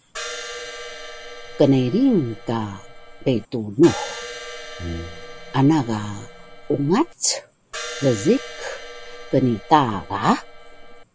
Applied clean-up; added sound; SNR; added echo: none; Crash cymbal + Brass instrument; 13 dB; none.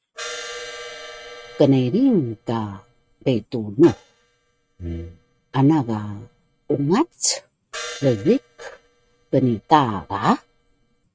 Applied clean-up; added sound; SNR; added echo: neural mask model RNNoise.